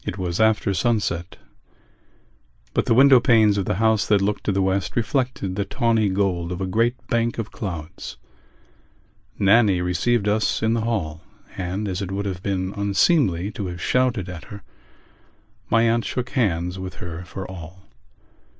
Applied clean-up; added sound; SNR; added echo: none; none; none; none.